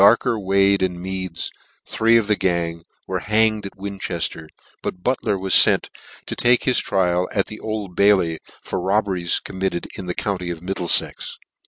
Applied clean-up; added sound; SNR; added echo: none; none; none; none.